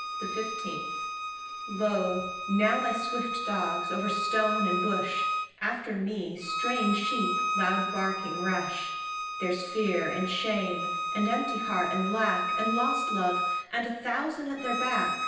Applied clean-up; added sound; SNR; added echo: none; Bowed string instrument; 1 dB; reverberation time 0.9 s.